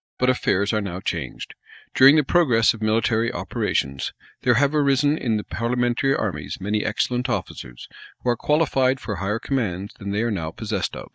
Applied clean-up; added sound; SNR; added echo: neural mask model DeepFilterNet 3.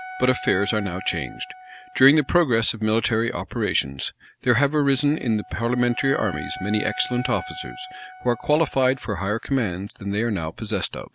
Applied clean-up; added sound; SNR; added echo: none; Wind instrument, woodwind instrument; 17 dB; none.